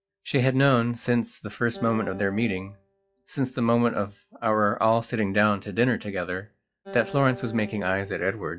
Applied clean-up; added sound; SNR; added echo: classical method log-MMSE.